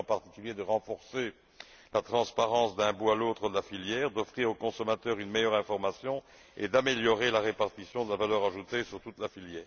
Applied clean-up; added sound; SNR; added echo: none; none; none; none.